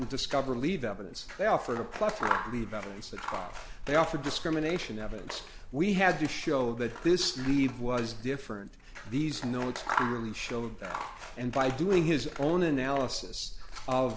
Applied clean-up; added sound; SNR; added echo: none; Scissors; 10 dB; none.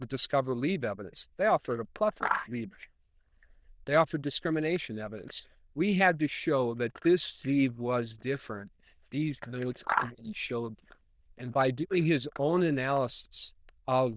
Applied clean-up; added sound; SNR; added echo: neural diffusion model UNIVERSE++.